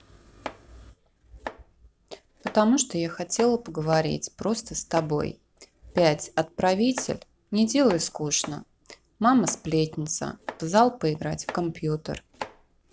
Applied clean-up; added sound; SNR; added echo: none; Domestic sounds, home sounds; 17 dB; none.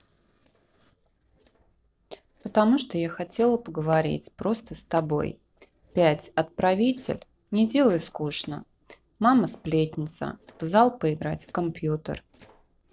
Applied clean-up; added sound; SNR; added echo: neural separator model SepFormer DNS4.